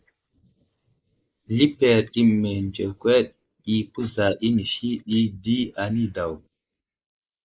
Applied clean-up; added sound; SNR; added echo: neural mask model Resemble Enhance denoiser.